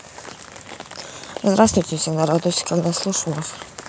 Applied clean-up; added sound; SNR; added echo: none; none; none; none.